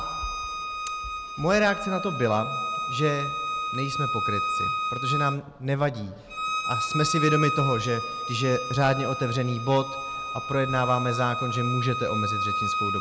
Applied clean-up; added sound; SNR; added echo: none; Bowed string instrument; 2 dB; none.